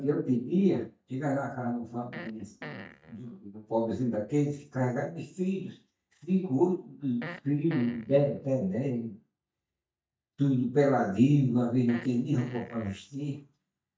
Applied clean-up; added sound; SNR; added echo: neural mask model DeepFilterNet 3.